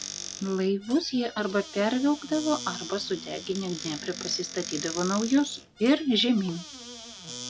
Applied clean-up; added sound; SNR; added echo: none; Squeak / Cupboard open or close; 12 dB; none.